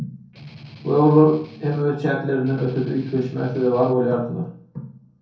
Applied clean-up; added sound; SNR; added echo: none; Strum; 19 dB; reverberation time 0.6 s.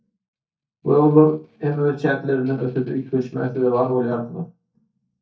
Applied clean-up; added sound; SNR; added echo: neural mask model DeepFilterNet 3.